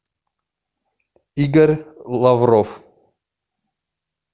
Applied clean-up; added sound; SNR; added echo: none; none; none; none.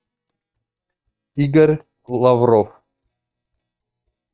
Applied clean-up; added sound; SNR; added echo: neural mask model DeepFilterNet 3.